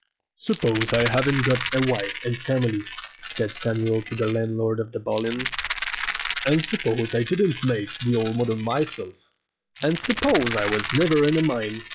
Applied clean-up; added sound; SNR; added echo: classical method log-MMSE.